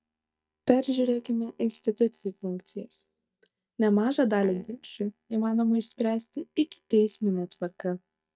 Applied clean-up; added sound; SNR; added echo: neural mask model DeepFilterNet 3.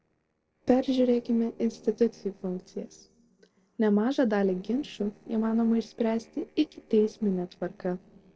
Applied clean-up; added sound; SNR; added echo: neural separator model SepFormer DNS4.